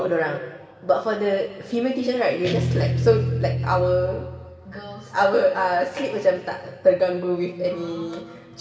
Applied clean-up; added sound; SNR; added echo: none; Guitar; 3 dB; reverberation time 1.7 s.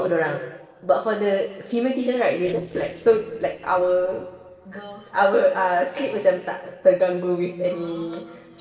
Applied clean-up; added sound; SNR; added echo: neural separator model SepFormer DNS4.